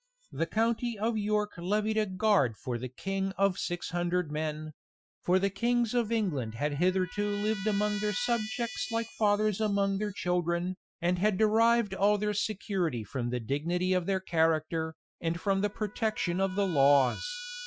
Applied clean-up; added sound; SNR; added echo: classical method Wiener filter.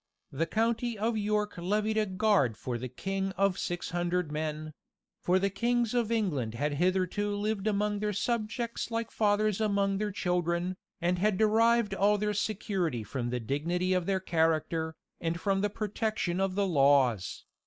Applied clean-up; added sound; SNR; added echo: neural mask model Resemble Enhance denoiser.